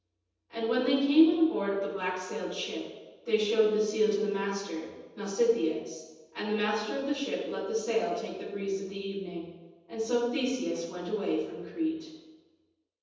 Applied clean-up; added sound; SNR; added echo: none; none; none; reverberation time 1.1 s.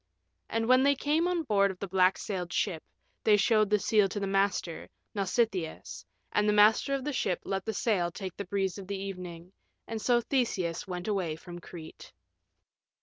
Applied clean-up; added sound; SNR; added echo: none; none; none; none.